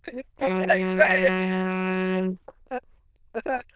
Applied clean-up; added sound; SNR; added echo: neural diffusion model UNIVERSE++.